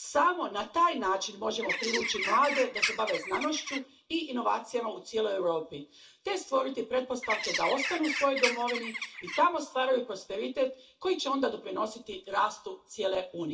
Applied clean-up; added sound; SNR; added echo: none; Bird; 3 dB; reverberation time 0.3 s.